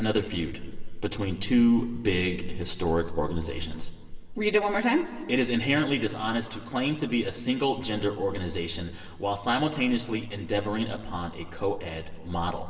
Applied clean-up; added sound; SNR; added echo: none; none; none; reverberation time 2.3 s.